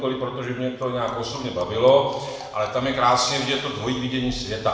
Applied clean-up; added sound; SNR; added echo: none; Marimba, xylophone; 19 dB; reverberation time 1.1 s.